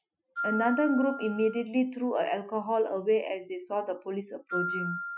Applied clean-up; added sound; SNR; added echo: classical method Wiener filter.